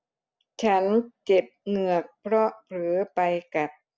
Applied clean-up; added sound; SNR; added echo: none; none; none; none.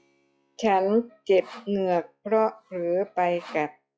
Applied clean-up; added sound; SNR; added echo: classical method log-MMSE.